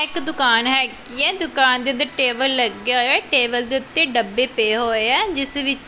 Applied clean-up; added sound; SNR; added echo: none; none; none; none.